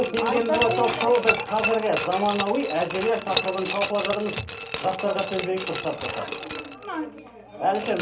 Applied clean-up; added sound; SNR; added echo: none; Glass; 2 dB; reverberation time 0.3 s.